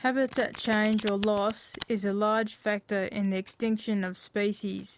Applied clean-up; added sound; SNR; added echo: none; Domestic sounds, home sounds; 19 dB; none.